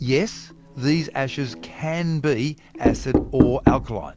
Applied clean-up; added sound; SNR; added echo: none; Knock; 1 dB; none.